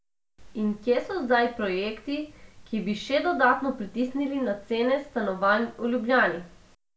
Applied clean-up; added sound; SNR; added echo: none; none; none; none.